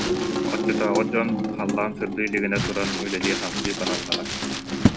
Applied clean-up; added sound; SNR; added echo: none; Sink (filling or washing) / Water tap, faucet + Crumpling, crinkling; -3 dB; none.